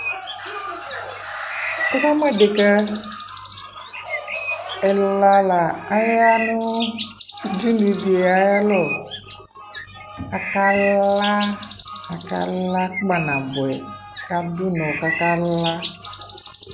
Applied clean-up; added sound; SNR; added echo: none; Bird; 9 dB; none.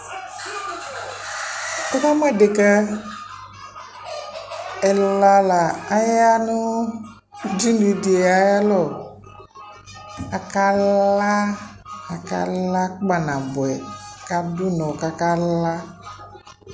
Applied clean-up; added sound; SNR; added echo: none; none; none; none.